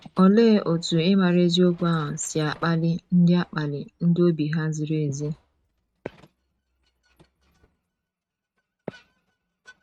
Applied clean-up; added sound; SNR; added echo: neural mask model RNNoise.